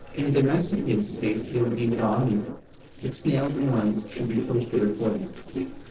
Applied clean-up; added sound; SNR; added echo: neural separator model SepFormer DNS4.